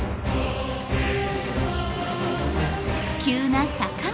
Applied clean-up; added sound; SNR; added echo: none; none; none; none.